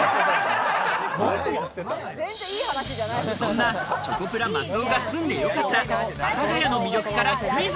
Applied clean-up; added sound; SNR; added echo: none; none; none; none.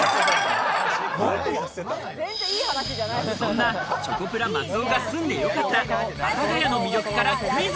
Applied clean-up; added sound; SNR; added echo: none; Coin (dropping); 16 dB; none.